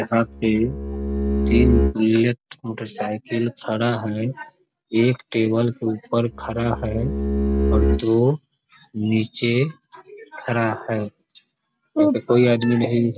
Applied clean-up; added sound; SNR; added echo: none; Bowed string instrument; -1 dB; none.